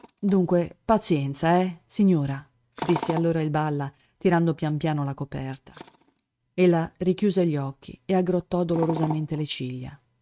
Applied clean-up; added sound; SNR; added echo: neural mask model RNNoise.